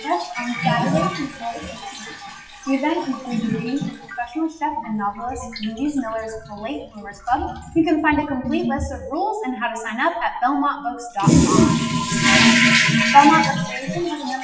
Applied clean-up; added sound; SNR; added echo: classical method WPE with log-MMSE.